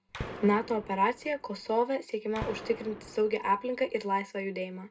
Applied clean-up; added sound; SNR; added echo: none; Gunshot, gunfire; 14 dB; reverberation time 0.2 s.